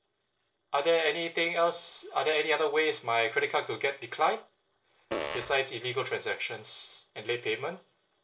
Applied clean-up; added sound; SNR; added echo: neural separator model SepFormer DNS4.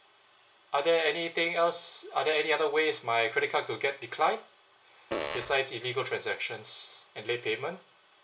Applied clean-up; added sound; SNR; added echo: none; Fart; 5 dB; reverberation time 0.2 s.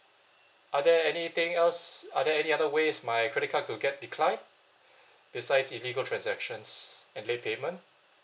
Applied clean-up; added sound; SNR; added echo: none; none; none; none.